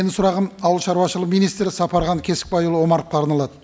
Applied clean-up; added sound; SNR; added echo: none; none; none; none.